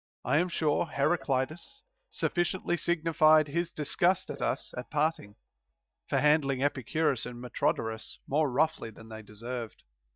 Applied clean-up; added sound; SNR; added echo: neural mask model DeepFilterNet 3.